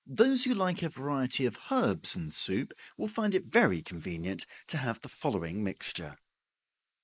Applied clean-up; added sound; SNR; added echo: neural mask model Resemble Enhance denoiser.